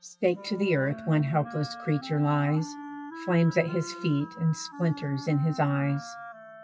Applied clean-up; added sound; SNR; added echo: classical method WPE with log-MMSE.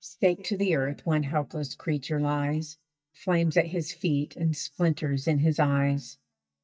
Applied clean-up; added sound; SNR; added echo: neural mask model DeepFilterNet 3.